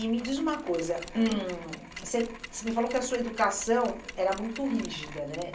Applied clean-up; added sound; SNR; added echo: none; Mechanisms; 14 dB; reverberation time 0.3 s.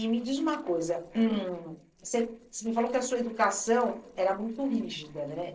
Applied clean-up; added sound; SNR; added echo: neural separator model SepFormer DNS4.